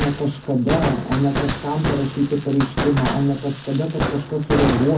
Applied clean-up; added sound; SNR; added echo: none; Fireworks; 4 dB; reverberation time 0.3 s.